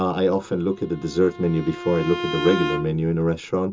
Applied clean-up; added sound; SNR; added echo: none; Bowed string instrument; 9 dB; reverberation time 0.2 s.